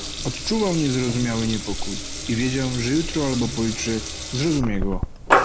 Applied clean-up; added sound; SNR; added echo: none; Water tap, faucet / Liquid; 2 dB; none.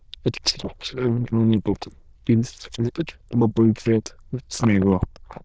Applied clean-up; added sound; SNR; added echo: neural diffusion model UNIVERSE++.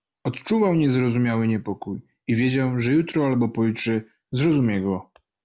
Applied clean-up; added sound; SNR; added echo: none; none; none; none.